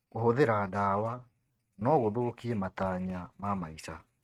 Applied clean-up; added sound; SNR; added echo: neural mask model RNNoise.